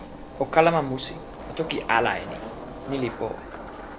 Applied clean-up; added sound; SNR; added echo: none; Skateboard + Engine; 11 dB; none.